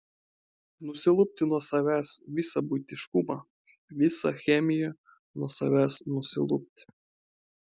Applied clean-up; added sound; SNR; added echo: none; none; none; none.